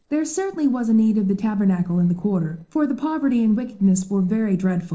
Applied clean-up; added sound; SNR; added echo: neural separator model SepFormer DNS4.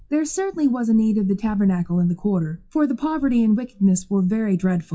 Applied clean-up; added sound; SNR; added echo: classical method WPE with log-MMSE.